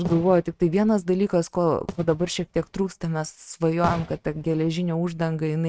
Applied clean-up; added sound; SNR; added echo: neural mask model RNNoise.